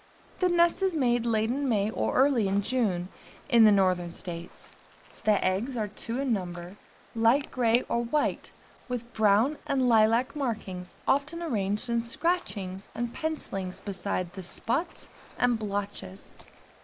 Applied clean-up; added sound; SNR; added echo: neural mask model Resemble Enhance denoiser.